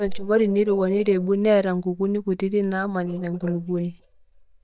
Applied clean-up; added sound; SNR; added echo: neural mask model DeepFilterNet 3.